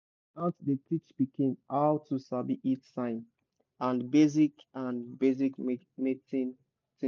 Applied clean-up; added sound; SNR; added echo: none; none; none; none.